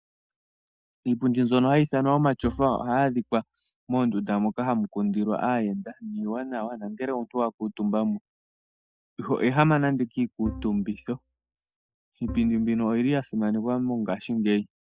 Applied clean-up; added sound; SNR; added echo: neural mask model DeepFilterNet 3.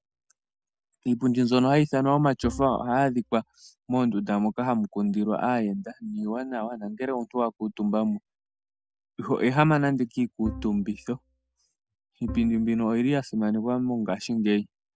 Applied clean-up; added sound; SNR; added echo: none; Bowed string instrument; 15 dB; none.